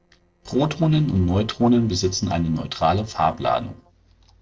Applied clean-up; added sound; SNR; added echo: neural separator model SepFormer DNS4.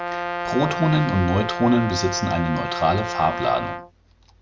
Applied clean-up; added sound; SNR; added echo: none; Brass instrument; 6 dB; none.